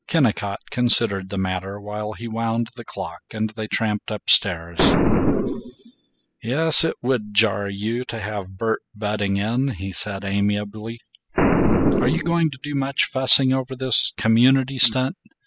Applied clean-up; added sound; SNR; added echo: classical method spectral subtraction.